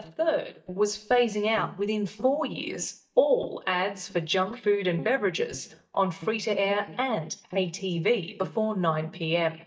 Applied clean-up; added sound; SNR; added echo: neural mask model DeepFilterNet 3.